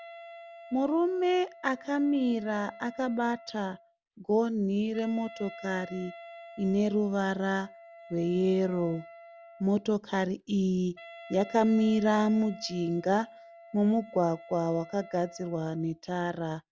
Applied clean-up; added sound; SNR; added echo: none; Wind instrument, woodwind instrument; 19 dB; none.